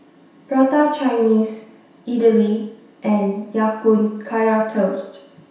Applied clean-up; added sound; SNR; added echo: none; none; none; reverberation time 0.7 s.